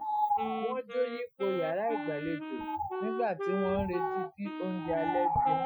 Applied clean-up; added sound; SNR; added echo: classical method Wiener filter.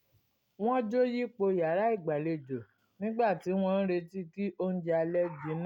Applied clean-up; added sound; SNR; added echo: none; none; none; none.